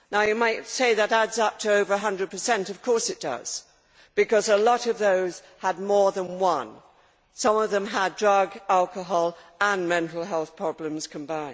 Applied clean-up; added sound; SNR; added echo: none; none; none; none.